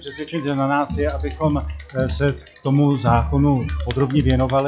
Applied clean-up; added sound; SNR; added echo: classical method log-MMSE.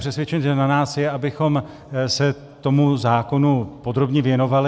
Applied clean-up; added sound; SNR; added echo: none; none; none; none.